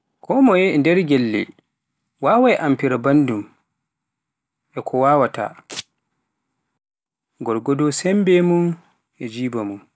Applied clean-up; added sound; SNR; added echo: none; Domestic sounds, home sounds; 17 dB; none.